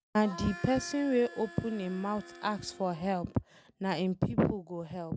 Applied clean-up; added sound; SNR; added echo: none; Harmonica; 16 dB; none.